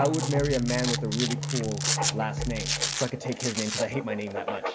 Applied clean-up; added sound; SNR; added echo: none; Writing + Domestic sounds, home sounds; 3 dB; none.